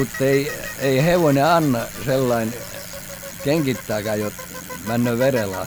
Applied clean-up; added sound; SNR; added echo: none; Bicycle; 12 dB; none.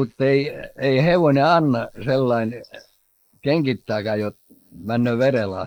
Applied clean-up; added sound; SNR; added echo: neural mask model Resemble Enhance denoiser.